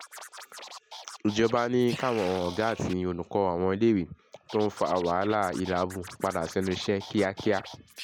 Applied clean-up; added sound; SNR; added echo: none; Scratching (performance technique); 17 dB; none.